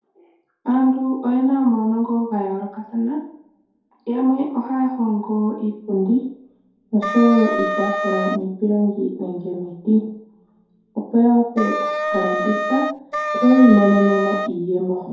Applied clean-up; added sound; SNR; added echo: none; Wind instrument, woodwind instrument; 3 dB; reverberation time 2.3 s.